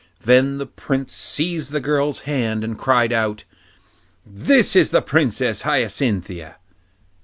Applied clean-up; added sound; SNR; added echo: none; none; none; none.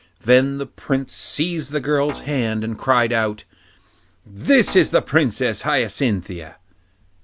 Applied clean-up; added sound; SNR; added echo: none; Guitar; 19 dB; none.